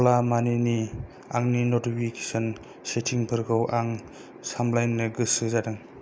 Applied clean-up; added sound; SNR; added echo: none; none; none; none.